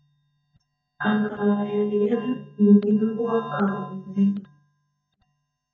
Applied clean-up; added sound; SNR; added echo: neural mask model DeepFilterNet 3.